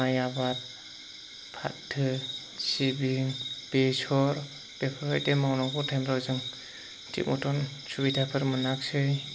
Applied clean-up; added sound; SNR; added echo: none; none; none; none.